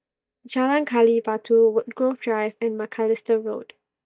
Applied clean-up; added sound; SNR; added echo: neural mask model DeepFilterNet 3.